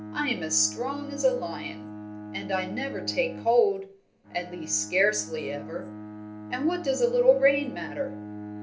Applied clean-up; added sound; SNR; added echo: none; Bowed string instrument; 11 dB; reverberation time 0.3 s.